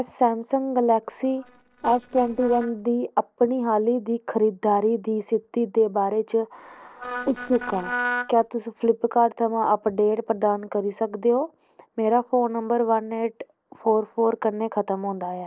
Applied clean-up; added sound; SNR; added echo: neural separator model SepFormer DNS4.